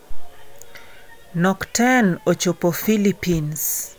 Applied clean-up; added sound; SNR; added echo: none; none; none; none.